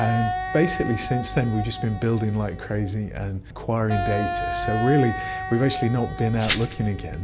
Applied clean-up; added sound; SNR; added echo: none; Glass + Wind instrument, woodwind instrument; 6 dB; none.